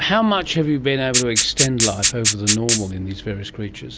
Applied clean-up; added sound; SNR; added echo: none; Rattle (instrument); -2 dB; none.